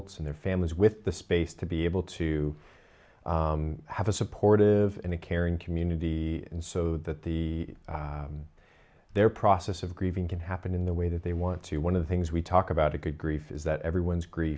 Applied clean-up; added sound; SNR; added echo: none; none; none; none.